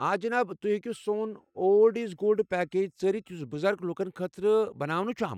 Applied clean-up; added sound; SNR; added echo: neural mask model DeepFilterNet 3.